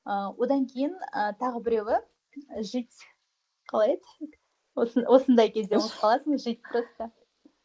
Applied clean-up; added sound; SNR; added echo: neural mask model Resemble Enhance denoiser.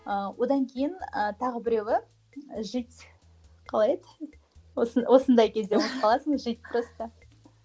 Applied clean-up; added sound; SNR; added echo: none; none; none; none.